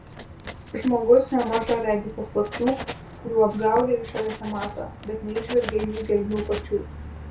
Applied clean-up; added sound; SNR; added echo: none; Writing; 12 dB; reverberation time 0.2 s.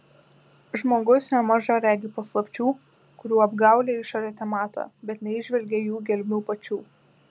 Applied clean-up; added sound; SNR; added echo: none; none; none; none.